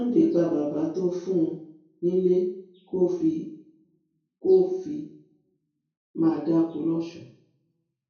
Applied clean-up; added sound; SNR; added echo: none; none; none; reverberation time 0.6 s.